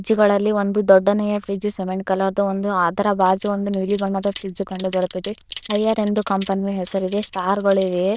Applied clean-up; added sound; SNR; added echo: neural diffusion model UNIVERSE++.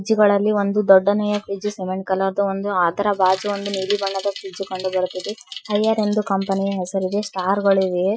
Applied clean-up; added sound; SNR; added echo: classical method Wiener filter.